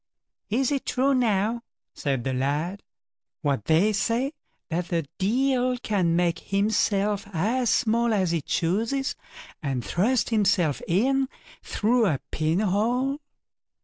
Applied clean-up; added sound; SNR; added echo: none; none; none; none.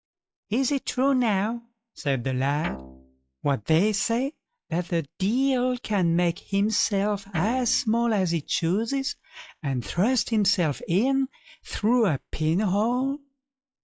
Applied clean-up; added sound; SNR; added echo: classical method log-MMSE.